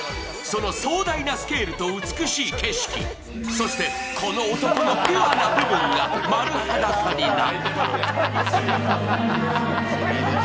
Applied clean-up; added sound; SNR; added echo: none; none; none; none.